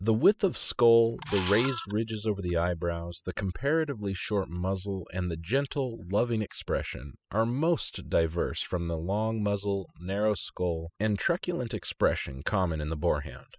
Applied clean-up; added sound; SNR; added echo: classical method spectral subtraction.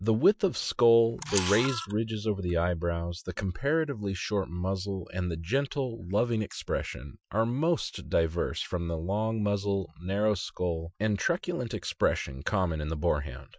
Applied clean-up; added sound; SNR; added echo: classical method Wiener filter.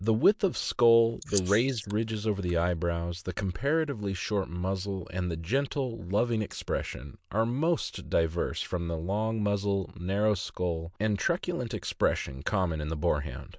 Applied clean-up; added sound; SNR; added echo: neural mask model Resemble Enhance denoiser.